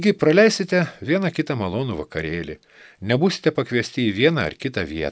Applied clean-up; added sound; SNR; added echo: none; none; none; none.